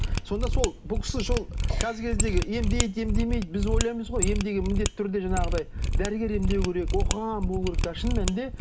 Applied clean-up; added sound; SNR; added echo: none; Mechanisms; -2 dB; reverberation time 0.3 s.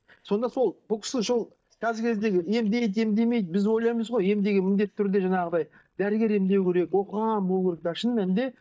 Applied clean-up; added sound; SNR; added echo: neural mask model DeepFilterNet 3.